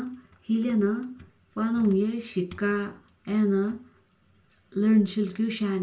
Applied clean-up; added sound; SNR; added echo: none; none; none; reverberation time 0.3 s.